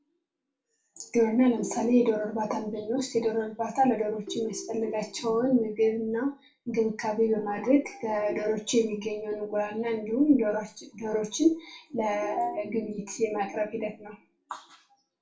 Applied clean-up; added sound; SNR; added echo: none; Ringtone; 15 dB; reverberation time 0.3 s.